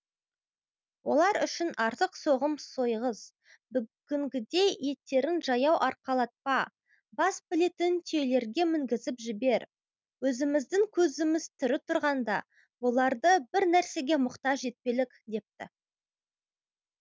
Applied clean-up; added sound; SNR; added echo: none; none; none; none.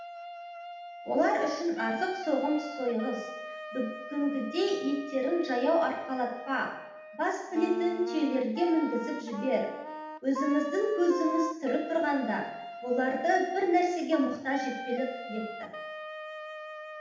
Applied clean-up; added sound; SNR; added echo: none; Wind instrument, woodwind instrument; 10 dB; reverberation time 0.8 s.